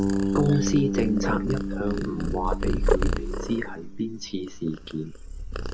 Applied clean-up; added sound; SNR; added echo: none; Bass guitar + Purr; -2 dB; none.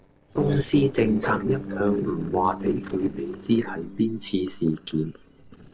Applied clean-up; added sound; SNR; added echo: neural separator model SepFormer DNS4.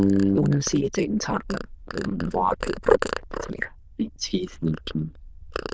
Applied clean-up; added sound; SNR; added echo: neural diffusion model UNIVERSE++.